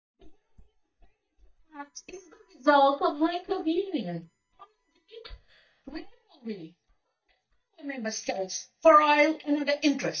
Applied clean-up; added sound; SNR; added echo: neural mask model DeepFilterNet 3.